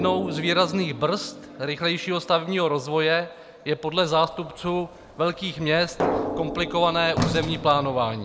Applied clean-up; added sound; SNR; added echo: none; Sliding door + Drum; 8 dB; none.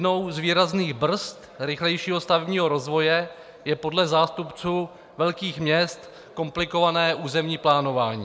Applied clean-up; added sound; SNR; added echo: none; none; none; none.